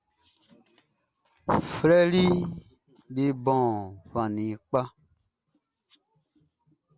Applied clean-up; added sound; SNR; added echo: none; none; none; none.